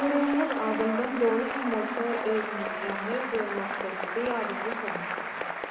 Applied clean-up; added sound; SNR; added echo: none; Applause / Cheering; 4 dB; reverberation time 2.0 s.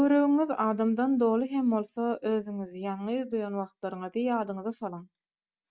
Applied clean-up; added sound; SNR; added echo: none; none; none; none.